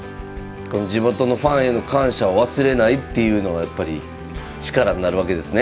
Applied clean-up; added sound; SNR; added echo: none; none; none; none.